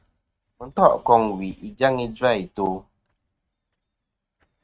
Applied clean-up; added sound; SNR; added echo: neural mask model RNNoise.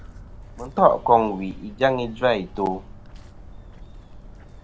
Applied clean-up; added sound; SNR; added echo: none; Walk, footsteps; 17 dB; none.